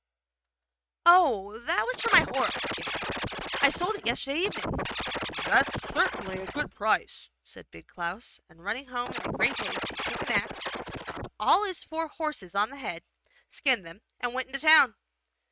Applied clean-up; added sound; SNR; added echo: neural mask model RNNoise.